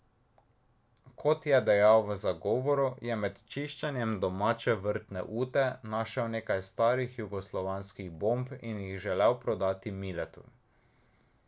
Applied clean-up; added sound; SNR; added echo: none; none; none; none.